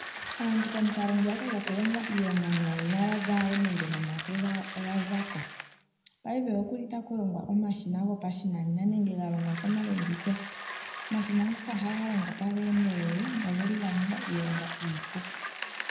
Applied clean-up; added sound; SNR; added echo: none; Bicycle; 9 dB; reverberation time 0.8 s.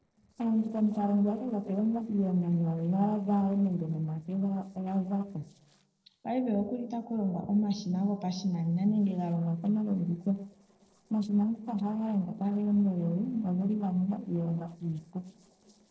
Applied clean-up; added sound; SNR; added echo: neural separator model SepFormer DNS4.